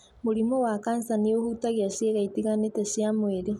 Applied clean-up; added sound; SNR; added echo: none; none; none; none.